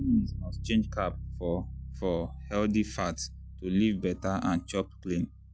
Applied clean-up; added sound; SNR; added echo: none; Bass guitar; 9 dB; none.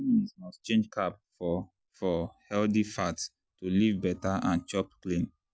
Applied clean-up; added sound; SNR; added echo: none; none; none; none.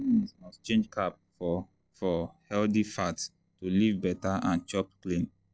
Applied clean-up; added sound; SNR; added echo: neural separator model SepFormer DNS4.